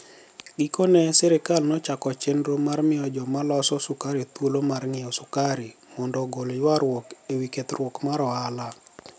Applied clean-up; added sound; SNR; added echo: none; none; none; none.